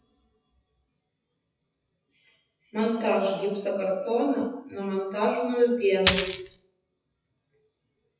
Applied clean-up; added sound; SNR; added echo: classical method WPE with log-MMSE.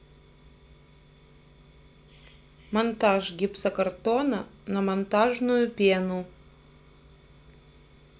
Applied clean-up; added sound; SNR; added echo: none; none; none; none.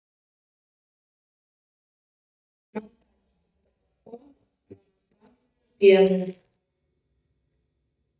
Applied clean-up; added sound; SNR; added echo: neural mask model DeepFilterNet 3.